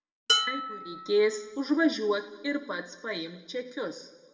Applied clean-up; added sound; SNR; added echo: none; Dishes, pots, and pans; 4 dB; reverberation time 1.2 s.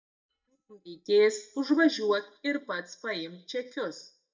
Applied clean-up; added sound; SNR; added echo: neural mask model DeepFilterNet 3.